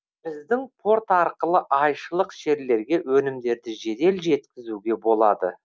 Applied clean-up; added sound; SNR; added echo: none; none; none; none.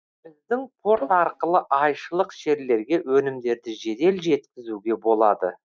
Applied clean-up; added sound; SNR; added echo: neural mask model DeepFilterNet 3.